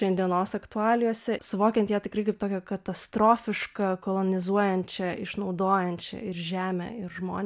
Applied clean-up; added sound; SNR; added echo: none; none; none; none.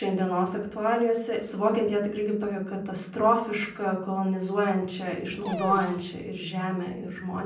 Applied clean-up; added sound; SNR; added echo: none; Dog; 12 dB; reverberation time 0.6 s.